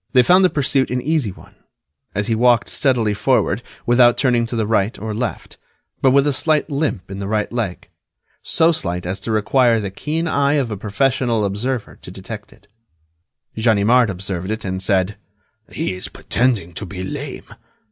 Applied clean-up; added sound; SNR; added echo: none; none; none; none.